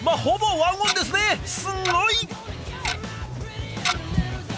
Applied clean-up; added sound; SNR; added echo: none; Tick-tock; 7 dB; none.